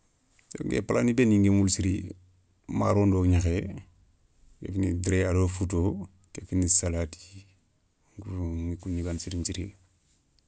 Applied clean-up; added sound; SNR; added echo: none; none; none; none.